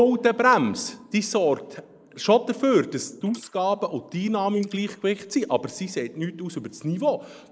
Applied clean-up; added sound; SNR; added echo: neural mask model Resemble Enhance denoiser.